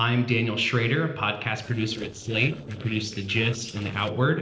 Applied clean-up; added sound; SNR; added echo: neural separator model SepFormer DNS4.